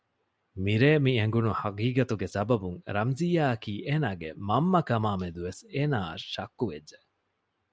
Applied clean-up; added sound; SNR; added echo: none; none; none; none.